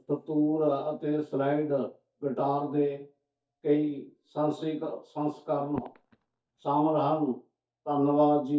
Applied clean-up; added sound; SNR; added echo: neural mask model DeepFilterNet 3.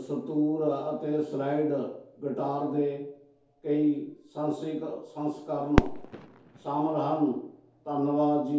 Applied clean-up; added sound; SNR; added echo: none; Fireworks; 8 dB; reverberation time 2.4 s.